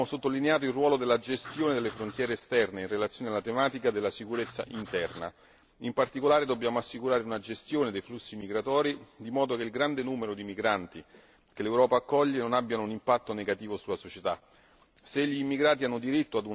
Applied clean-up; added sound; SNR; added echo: none; Writing; 16 dB; none.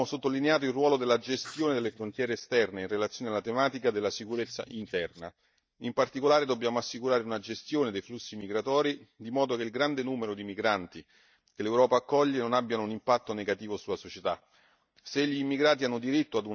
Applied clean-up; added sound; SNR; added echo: neural mask model DeepFilterNet 3.